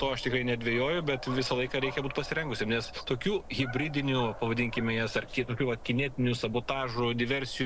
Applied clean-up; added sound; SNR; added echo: none; Dog; 12 dB; none.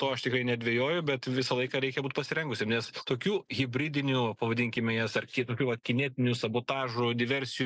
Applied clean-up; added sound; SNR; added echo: none; none; none; none.